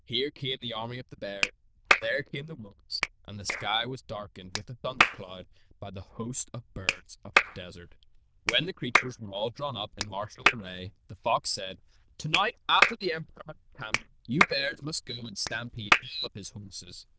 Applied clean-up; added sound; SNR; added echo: neural diffusion model UNIVERSE++.